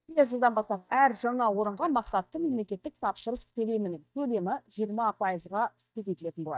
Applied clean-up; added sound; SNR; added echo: neural mask model DeepFilterNet 3.